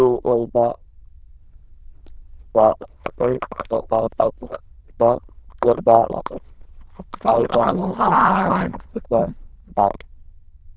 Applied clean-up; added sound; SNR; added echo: neural diffusion model UNIVERSE++.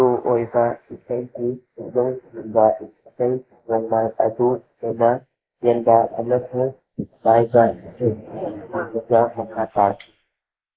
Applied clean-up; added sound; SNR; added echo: neural mask model Resemble Enhance denoiser.